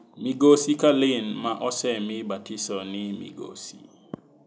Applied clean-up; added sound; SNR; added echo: none; none; none; none.